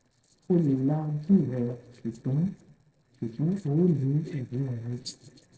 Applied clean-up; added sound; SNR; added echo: neural separator model SepFormer DNS4.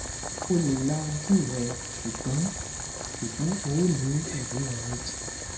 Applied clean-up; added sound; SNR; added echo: none; Boiling; 5 dB; reverberation time 0.5 s.